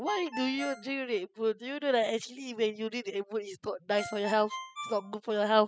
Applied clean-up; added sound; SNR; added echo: classical method spectral subtraction.